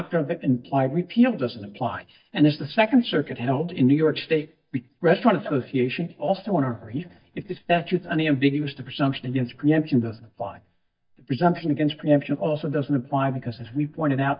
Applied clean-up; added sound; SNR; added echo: neural mask model DeepFilterNet 3.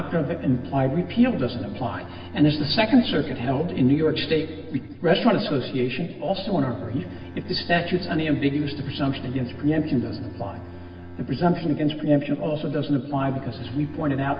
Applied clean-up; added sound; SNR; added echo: none; Bowed string instrument; 17 dB; reverberation time 1.4 s.